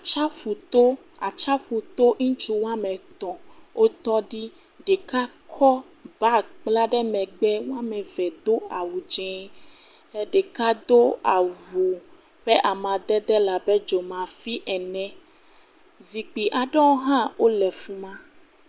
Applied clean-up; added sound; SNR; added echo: none; none; none; none.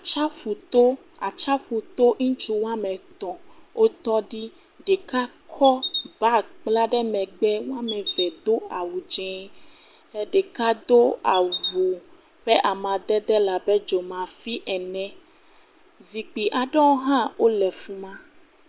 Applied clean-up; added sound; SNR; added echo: none; Chirp, tweet; 10 dB; none.